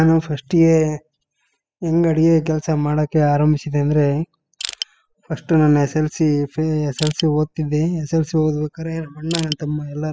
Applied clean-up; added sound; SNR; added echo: classical method spectral subtraction.